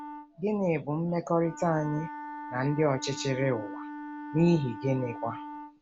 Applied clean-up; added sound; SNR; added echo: none; Wind instrument, woodwind instrument; 12 dB; none.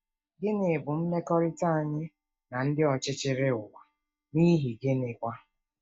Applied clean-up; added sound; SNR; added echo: neural mask model DeepFilterNet 3.